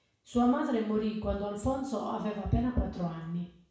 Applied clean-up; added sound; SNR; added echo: none; none; none; reverberation time 0.7 s.